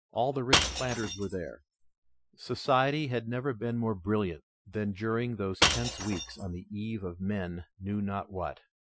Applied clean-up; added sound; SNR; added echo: classical method Wiener filter.